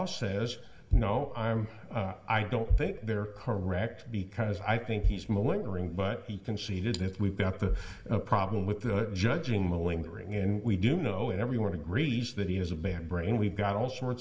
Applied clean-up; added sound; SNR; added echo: none; none; none; reverberation time 0.8 s.